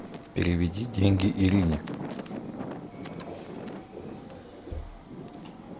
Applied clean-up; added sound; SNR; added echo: none; Wind; 10 dB; none.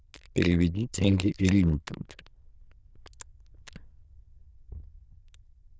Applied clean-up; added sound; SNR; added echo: neural diffusion model UNIVERSE++.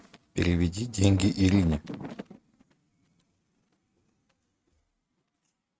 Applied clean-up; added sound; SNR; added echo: neural mask model RNNoise.